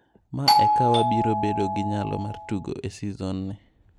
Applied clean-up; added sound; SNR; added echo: none; Doorbell; -5 dB; none.